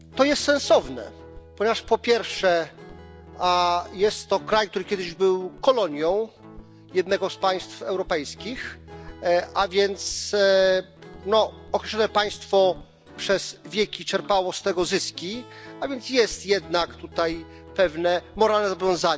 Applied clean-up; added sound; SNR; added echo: none; Guitar; 20 dB; none.